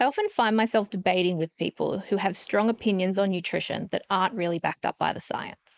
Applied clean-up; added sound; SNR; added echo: neural mask model Resemble Enhance denoiser.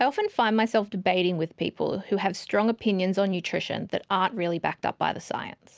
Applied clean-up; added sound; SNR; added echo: none; none; none; none.